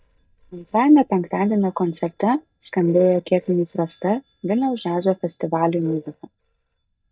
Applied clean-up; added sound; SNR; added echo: neural mask model DeepFilterNet 3.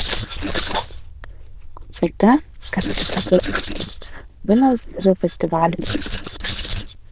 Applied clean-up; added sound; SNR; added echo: neural diffusion model UNIVERSE++.